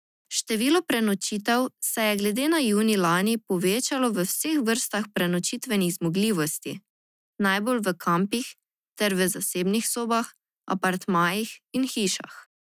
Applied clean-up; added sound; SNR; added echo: none; none; none; none.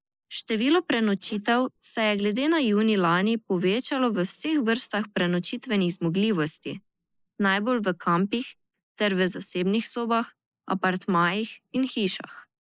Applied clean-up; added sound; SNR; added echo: neural mask model Resemble Enhance denoiser.